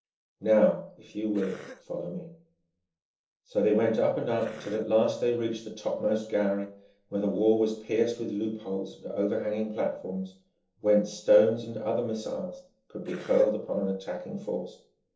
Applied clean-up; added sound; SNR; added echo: neural separator model SepFormer DNS4.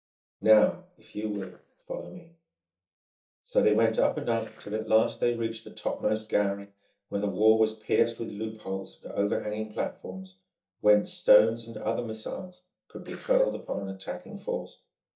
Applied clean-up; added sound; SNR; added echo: neural mask model DeepFilterNet 3.